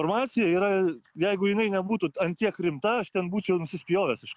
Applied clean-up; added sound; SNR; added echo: none; none; none; none.